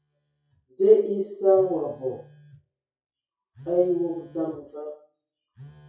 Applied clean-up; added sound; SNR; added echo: classical method WPE with log-MMSE.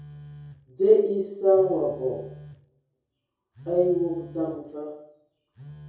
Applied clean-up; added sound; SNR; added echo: none; Telephone; 20 dB; reverberation time 0.6 s.